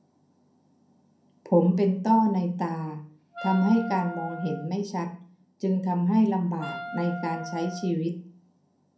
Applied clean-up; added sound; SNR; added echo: none; Wind instrument, woodwind instrument; 12 dB; reverberation time 0.5 s.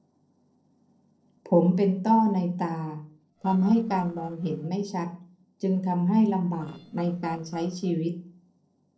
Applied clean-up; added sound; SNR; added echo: neural separator model SepFormer DNS4.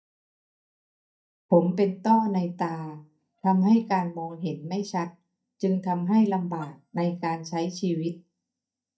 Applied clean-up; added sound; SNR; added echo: neural mask model DeepFilterNet 3.